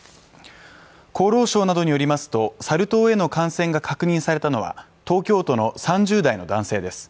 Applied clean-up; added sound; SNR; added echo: none; none; none; none.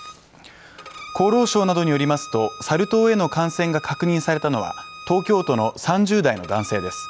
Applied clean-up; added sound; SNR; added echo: none; Bowed string instrument; 17 dB; none.